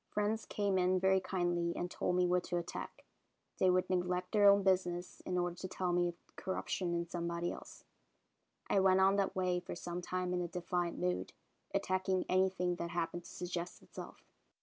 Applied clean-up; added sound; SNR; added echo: none; none; none; none.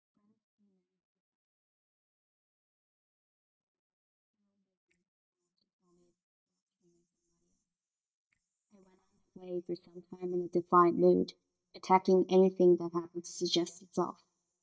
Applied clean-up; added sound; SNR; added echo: neural mask model DeepFilterNet 3.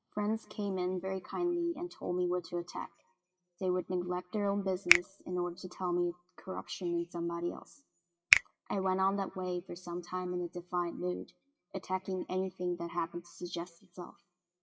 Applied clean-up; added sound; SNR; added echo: classical method WPE with log-MMSE.